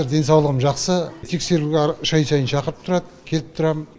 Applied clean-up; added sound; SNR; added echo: none; none; none; none.